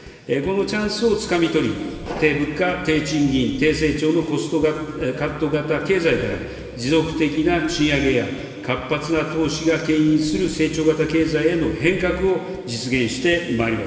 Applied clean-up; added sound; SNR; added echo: none; Drum kit; 18 dB; reverberation time 2.5 s.